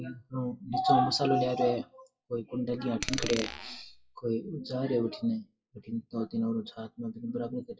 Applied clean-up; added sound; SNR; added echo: classical method WPE with log-MMSE.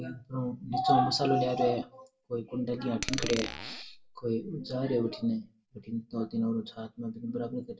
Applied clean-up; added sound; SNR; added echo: none; Glass; 8 dB; reverberation time 0.2 s.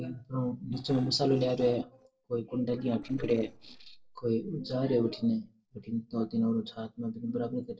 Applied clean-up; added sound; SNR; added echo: neural separator model SepFormer DNS4.